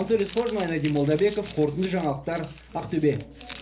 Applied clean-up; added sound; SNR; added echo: none; Crumpling, crinkling; 19 dB; reverberation time 0.3 s.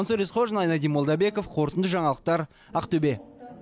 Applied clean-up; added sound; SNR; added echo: none; none; none; none.